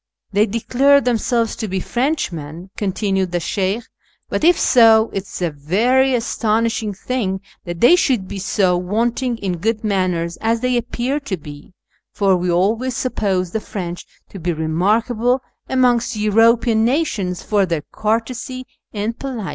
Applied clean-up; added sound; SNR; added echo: none; none; none; none.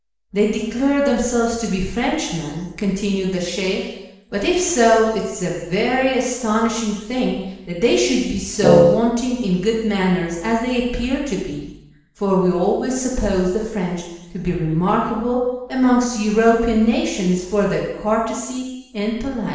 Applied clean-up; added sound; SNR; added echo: none; Wind instrument, woodwind instrument; -5 dB; reverberation time 1.0 s.